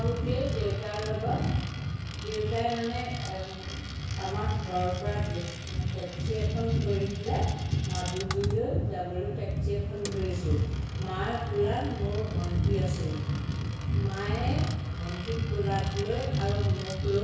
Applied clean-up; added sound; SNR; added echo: none; Coin (dropping); 16 dB; reverberation time 1.1 s.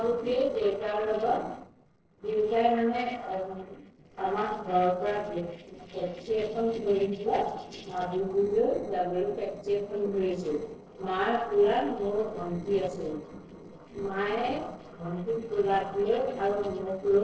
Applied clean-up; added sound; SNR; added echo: neural separator model SepFormer DNS4.